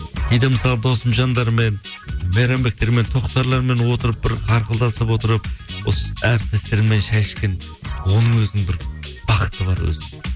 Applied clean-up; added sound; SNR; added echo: none; none; none; none.